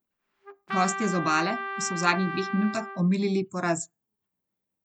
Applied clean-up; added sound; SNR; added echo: none; Trumpet; 7 dB; none.